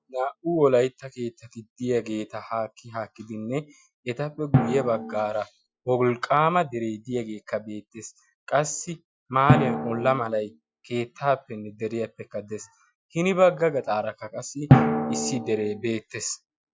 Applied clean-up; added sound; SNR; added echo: classical method Wiener filter.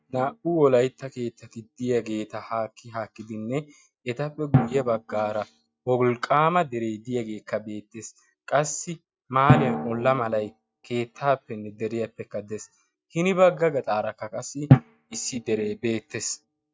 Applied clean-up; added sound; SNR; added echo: neural mask model RNNoise.